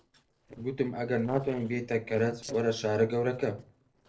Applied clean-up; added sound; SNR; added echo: neural separator model SepFormer DNS4.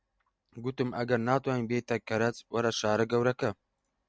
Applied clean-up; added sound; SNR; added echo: none; none; none; none.